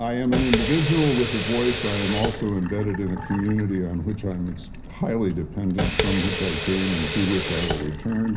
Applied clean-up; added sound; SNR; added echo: none; Sink (filling or washing) / Water tap, faucet; 2 dB; reverberation time 0.4 s.